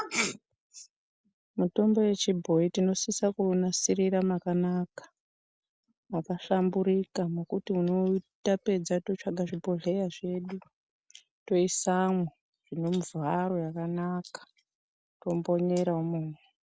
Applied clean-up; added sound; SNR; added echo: none; none; none; none.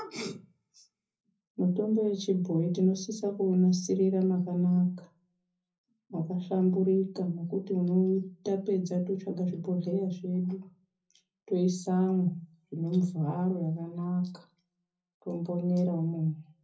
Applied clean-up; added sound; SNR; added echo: none; none; none; reverberation time 0.4 s.